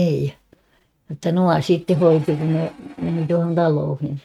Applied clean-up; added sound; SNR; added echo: neural mask model RNNoise.